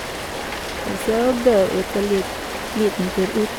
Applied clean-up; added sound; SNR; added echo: none; Rain; 6 dB; none.